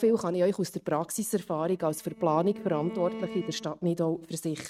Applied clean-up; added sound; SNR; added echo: neural mask model RNNoise.